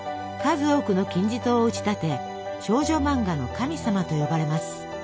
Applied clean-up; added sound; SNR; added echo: none; none; none; none.